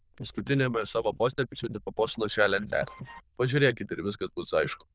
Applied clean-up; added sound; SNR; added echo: neural diffusion model UNIVERSE++.